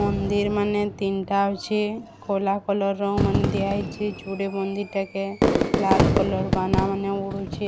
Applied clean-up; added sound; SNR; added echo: none; Fireworks; 2 dB; none.